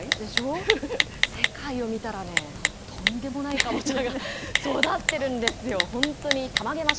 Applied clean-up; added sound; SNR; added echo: none; Typing; 0 dB; none.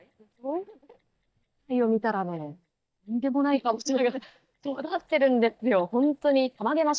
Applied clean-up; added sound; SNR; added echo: neural mask model DeepFilterNet 3.